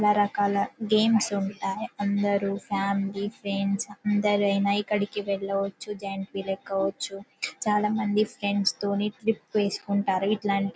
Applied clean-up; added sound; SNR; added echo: none; none; none; none.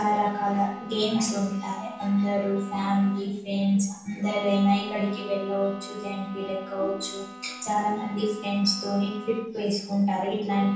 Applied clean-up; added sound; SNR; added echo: none; Bowed string instrument; 16 dB; reverberation time 0.7 s.